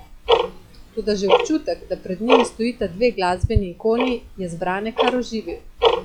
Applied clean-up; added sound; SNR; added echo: classical method log-MMSE.